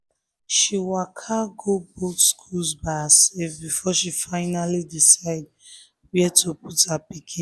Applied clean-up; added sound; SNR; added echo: none; none; none; none.